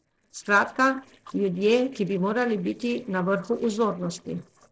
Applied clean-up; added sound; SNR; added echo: neural separator model SepFormer DNS4.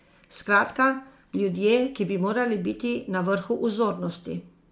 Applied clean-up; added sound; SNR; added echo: none; none; none; none.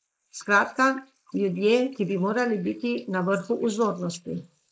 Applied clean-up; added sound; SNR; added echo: neural mask model Resemble Enhance denoiser.